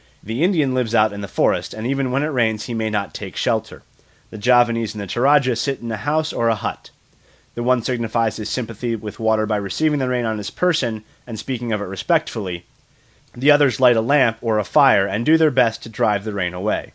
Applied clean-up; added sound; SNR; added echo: none; none; none; none.